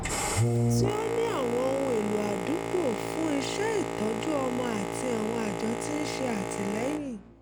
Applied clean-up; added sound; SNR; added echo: none; Boat, Water vehicle; 0 dB; none.